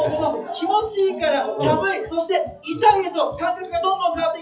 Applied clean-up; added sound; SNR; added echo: classical method WPE with log-MMSE.